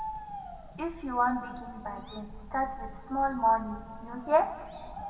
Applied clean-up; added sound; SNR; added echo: none; Bird; 12 dB; reverberation time 1.8 s.